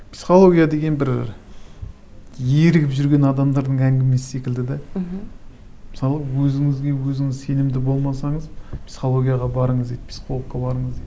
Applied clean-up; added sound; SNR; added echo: none; Ocean; 15 dB; none.